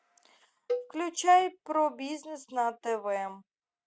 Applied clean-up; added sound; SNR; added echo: neural mask model RNNoise.